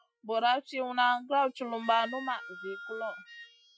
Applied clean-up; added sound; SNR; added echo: classical method Wiener filter.